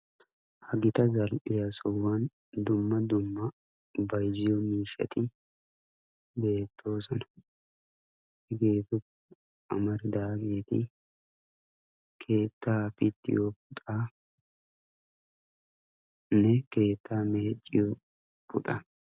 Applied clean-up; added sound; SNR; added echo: none; none; none; none.